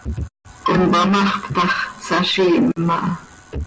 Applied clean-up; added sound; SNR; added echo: none; Bowed string instrument; 15 dB; none.